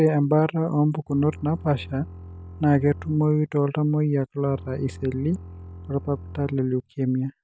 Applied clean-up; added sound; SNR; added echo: none; Bowed string instrument; 16 dB; none.